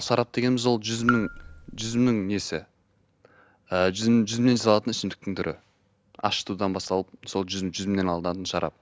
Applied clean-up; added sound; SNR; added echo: none; Raindrop / Drip; 7 dB; none.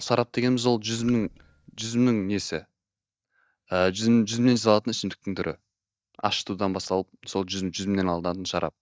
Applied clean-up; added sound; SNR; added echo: neural mask model DeepFilterNet 3.